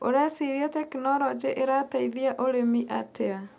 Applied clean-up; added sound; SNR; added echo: none; none; none; none.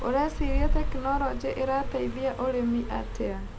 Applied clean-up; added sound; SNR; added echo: none; Car passing by; 1 dB; none.